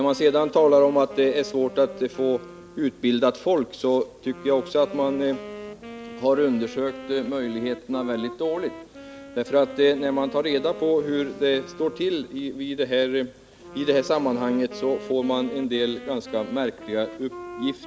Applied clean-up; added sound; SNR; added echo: none; Wind instrument, woodwind instrument; 16 dB; none.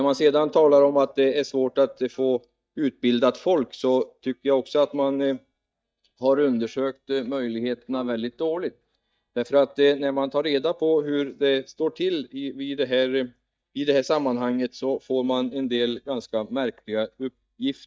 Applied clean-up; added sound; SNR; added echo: neural mask model DeepFilterNet 3.